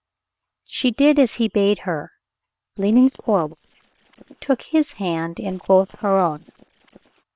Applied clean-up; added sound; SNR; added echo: neural separator model SepFormer WHAM!.